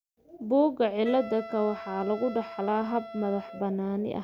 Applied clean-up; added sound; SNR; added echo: none; Wind instrument, woodwind instrument; 14 dB; none.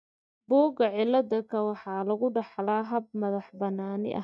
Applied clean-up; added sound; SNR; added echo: neural mask model DeepFilterNet 3.